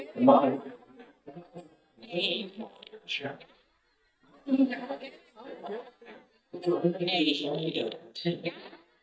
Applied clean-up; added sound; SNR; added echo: neural mask model DeepFilterNet 3.